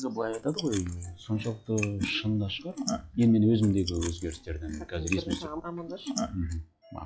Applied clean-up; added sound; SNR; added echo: classical method log-MMSE.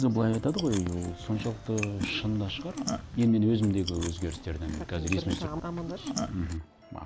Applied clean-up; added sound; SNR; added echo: none; Chewing, mastication; 9 dB; none.